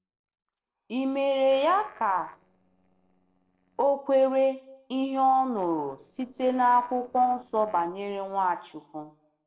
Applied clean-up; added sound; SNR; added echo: neural separator model SepFormer DNS4.